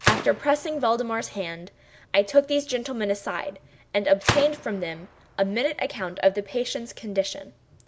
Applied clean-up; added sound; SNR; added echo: none; Gunshot, gunfire; 9 dB; none.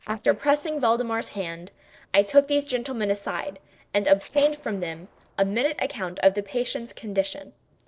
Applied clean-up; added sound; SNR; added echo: neural separator model SepFormer DNS4.